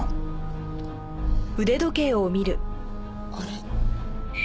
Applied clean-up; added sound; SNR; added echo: none; none; none; none.